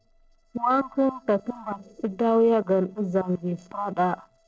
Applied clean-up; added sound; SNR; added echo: neural separator model SepFormer DNS4.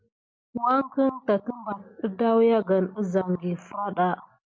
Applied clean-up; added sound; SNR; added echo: none; none; none; none.